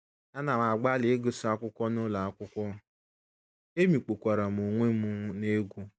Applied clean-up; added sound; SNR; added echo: none; none; none; none.